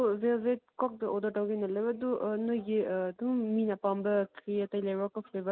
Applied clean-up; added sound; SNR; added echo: none; none; none; none.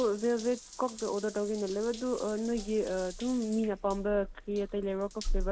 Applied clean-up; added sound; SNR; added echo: none; Drip / Trickle, dribble / Bathtub (filling or washing) / Water tap, faucet; 8 dB; none.